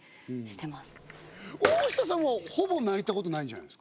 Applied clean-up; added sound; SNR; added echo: none; Bathtub (filling or washing) / Water / Splash, splatter; 8 dB; none.